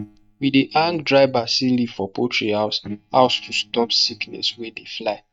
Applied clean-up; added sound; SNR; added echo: neural mask model DeepFilterNet 3.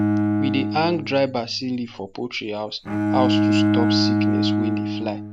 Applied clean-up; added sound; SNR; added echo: none; Bowed string instrument; -4 dB; none.